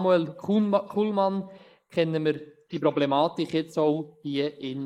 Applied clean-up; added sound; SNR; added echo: neural mask model Resemble Enhance denoiser.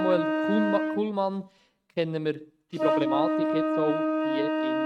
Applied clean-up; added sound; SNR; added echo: neural mask model RNNoise.